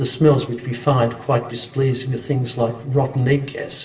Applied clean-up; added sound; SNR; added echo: none; none; none; reverberation time 0.7 s.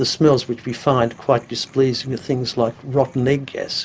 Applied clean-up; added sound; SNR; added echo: none; none; none; none.